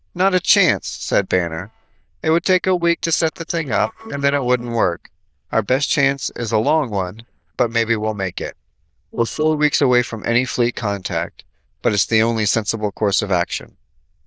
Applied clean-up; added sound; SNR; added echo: neural diffusion model UNIVERSE++.